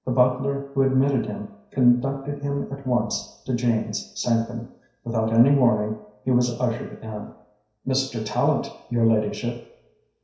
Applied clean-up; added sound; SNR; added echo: none; none; none; reverberation time 0.7 s.